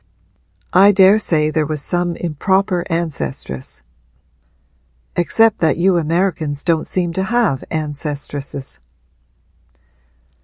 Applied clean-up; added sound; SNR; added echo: none; none; none; none.